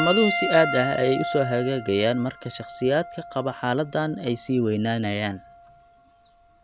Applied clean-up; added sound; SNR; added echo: none; Piano; 8 dB; none.